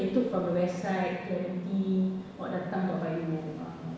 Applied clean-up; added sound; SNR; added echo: none; Ocean; 20 dB; reverberation time 1.1 s.